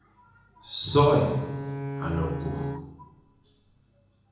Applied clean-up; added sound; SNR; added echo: none; Bowed string instrument; 7 dB; reverberation time 0.9 s.